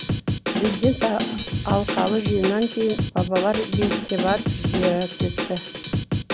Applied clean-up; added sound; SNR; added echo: none; Drum kit; 1 dB; none.